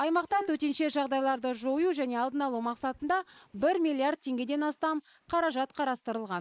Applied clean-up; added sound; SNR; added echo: neural mask model Resemble Enhance denoiser.